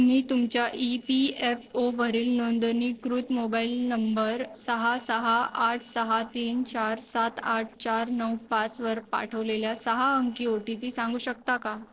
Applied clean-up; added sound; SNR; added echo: neural separator model SepFormer DNS4.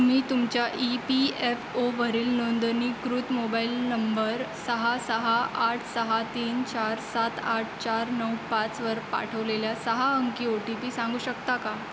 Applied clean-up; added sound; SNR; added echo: none; none; none; none.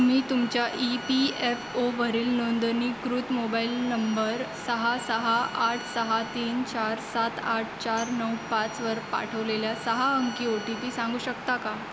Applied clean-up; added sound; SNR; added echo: none; Tambourine + Bowed string instrument; 19 dB; none.